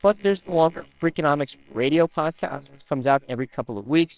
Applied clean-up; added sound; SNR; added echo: neural separator model SepFormer WHAMR!.